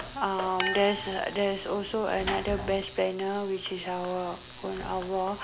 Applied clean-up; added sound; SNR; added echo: none; Chink, clink + Sliding door / Slam; 10 dB; none.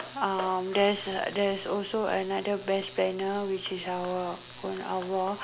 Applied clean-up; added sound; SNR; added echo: none; none; none; none.